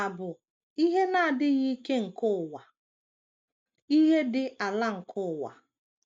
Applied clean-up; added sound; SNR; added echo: none; none; none; none.